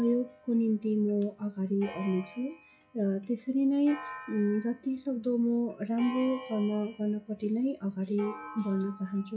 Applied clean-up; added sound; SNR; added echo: classical method log-MMSE.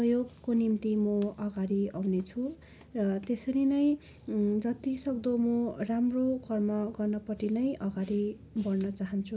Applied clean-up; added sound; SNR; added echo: none; none; none; none.